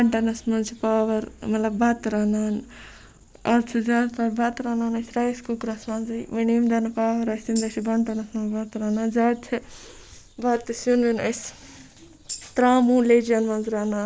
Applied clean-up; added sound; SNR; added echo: none; Tambourine; 18 dB; none.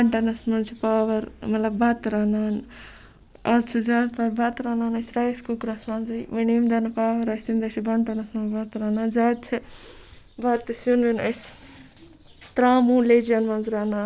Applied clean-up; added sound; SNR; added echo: none; none; none; none.